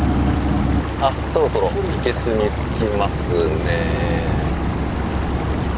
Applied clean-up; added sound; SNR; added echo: none; Stream; 13 dB; none.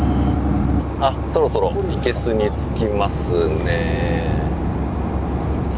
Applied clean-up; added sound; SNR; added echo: none; none; none; none.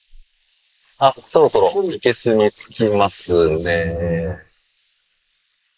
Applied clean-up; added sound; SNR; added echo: neural mask model Resemble Enhance denoiser.